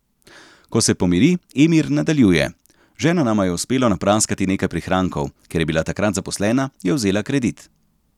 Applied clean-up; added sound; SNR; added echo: none; none; none; none.